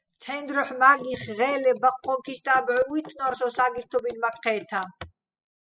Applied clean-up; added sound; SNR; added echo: classical method spectral subtraction.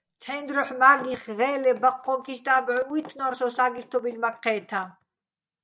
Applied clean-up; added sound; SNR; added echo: neural mask model DeepFilterNet 3.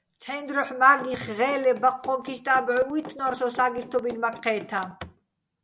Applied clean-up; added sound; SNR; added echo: none; Run; 20 dB; none.